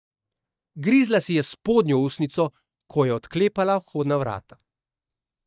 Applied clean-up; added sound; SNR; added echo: neural mask model DeepFilterNet 3.